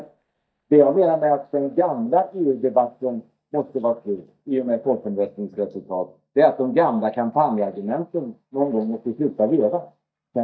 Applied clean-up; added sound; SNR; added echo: neural mask model DeepFilterNet 3.